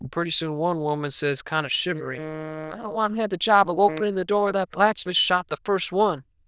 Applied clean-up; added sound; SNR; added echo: neural diffusion model UNIVERSE++.